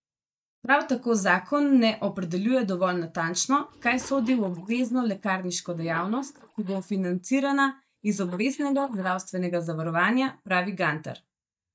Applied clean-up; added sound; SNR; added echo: neural mask model DeepFilterNet 3.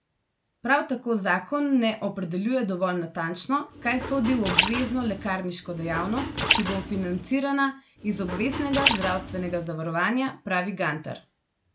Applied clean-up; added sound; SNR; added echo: none; Liquid; 2 dB; none.